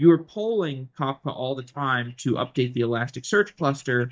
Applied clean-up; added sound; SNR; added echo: neural mask model DeepFilterNet 3.